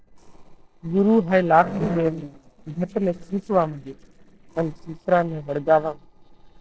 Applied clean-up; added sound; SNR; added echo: neural separator model SepFormer DNS4.